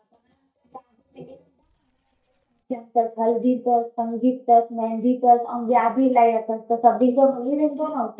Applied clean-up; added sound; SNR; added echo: neural mask model DeepFilterNet 3.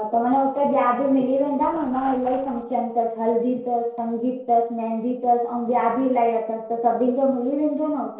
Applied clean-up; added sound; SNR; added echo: neural separator model SepFormer DNS4.